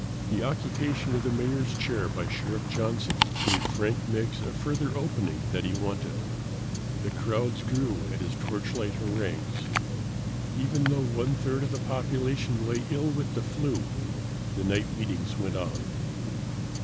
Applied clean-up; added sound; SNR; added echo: none; Tick-tock; 0 dB; none.